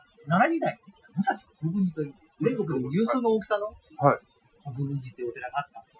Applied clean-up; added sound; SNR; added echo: classical method Wiener filter.